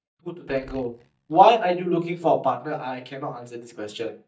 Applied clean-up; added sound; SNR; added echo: neural mask model DeepFilterNet 3.